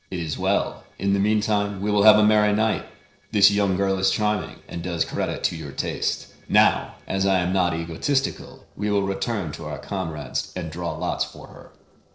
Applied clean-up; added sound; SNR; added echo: neural separator model SepFormer DNS4.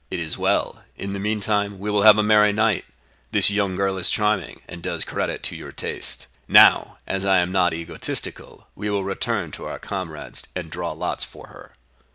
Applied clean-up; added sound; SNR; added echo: none; none; none; none.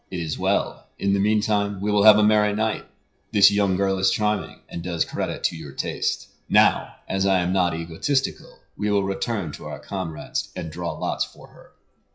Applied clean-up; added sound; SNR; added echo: classical method WPE with log-MMSE.